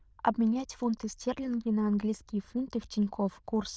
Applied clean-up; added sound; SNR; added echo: neural diffusion model UNIVERSE++.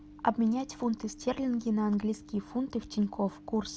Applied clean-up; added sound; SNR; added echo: none; Microwave oven; 20 dB; none.